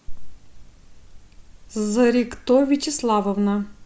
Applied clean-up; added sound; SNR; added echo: none; none; none; none.